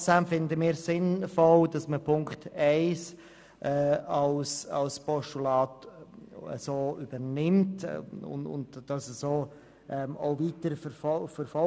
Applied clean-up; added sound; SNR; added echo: none; none; none; none.